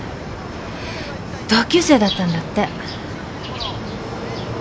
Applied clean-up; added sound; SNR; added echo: none; none; none; none.